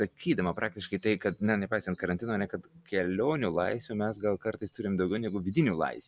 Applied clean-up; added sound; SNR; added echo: none; none; none; none.